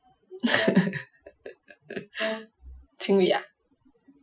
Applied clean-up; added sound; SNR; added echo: classical method Wiener filter.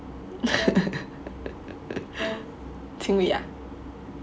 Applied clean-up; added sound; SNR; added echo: none; Brass instrument; 11 dB; none.